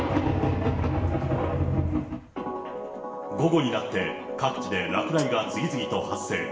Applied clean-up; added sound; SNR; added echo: none; Hi-hat; 15 dB; reverberation time 0.6 s.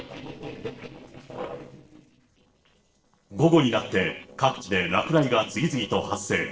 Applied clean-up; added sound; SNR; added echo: neural separator model SepFormer DNS4.